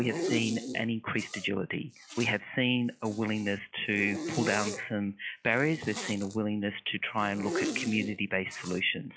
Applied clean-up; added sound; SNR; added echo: classical method log-MMSE.